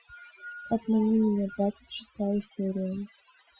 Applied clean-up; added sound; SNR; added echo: classical method Wiener filter.